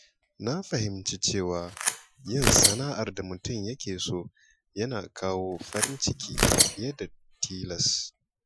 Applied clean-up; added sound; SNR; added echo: classical method Wiener filter.